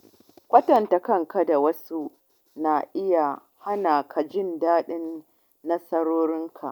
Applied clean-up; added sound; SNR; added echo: none; none; none; none.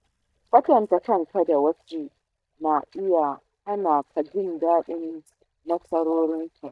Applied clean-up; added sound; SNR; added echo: neural mask model DeepFilterNet 3.